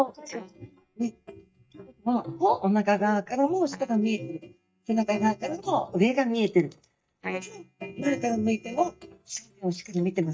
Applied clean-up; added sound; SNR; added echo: neural mask model DeepFilterNet 3.